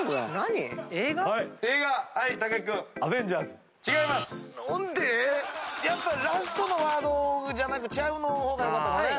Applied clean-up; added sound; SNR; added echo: none; none; none; none.